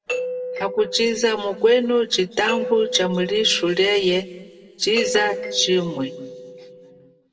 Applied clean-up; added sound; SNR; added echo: none; Doorbell; 9 dB; reverberation time 1.4 s.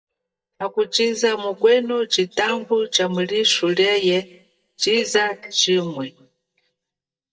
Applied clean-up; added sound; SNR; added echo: neural mask model DeepFilterNet 3.